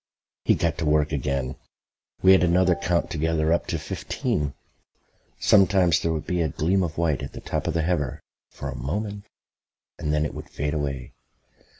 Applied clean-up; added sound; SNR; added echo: none; Ringtone; 16 dB; none.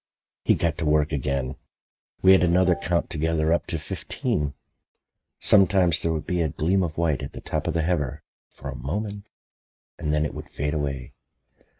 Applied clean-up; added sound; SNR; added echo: neural mask model RNNoise.